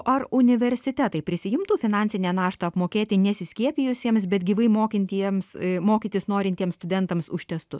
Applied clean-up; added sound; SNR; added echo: none; none; none; none.